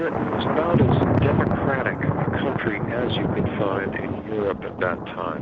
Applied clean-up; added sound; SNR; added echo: none; Thunder; -4 dB; none.